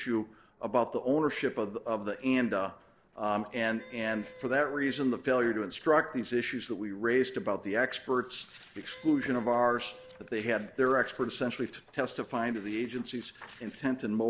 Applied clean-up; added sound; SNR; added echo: neural separator model SepFormer DNS4.